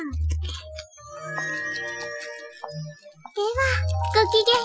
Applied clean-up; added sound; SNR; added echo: classical method Wiener filter.